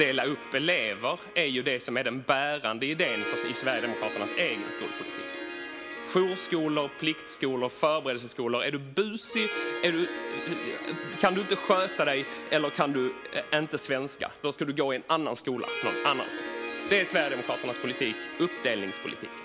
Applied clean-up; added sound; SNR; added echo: none; Harp; 9 dB; none.